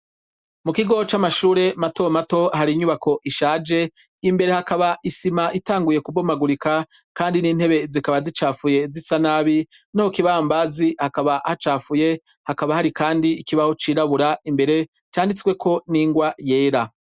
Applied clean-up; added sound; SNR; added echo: none; none; none; none.